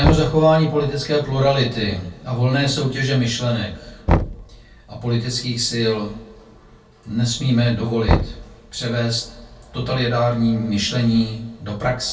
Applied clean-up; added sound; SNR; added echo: none; Knock; 7 dB; reverberation time 0.2 s.